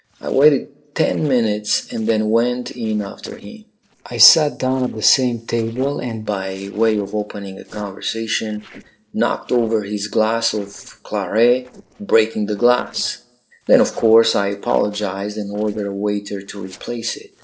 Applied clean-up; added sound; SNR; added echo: neural separator model SepFormer DNS4.